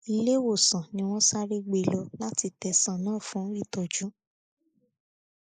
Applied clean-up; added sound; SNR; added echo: neural mask model Resemble Enhance denoiser.